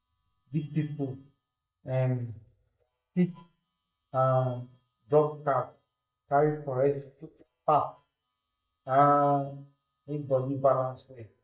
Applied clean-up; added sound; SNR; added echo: neural mask model DeepFilterNet 3.